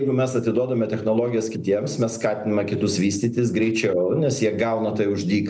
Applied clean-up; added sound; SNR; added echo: none; none; none; none.